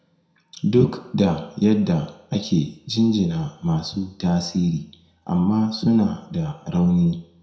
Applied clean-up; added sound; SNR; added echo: none; none; none; reverberation time 0.6 s.